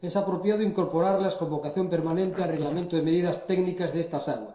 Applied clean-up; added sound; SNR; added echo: neural separator model SepFormer DNS4.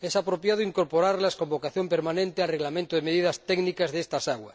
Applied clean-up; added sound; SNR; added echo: none; none; none; none.